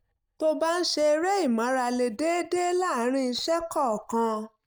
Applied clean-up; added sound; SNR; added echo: neural mask model DeepFilterNet 3.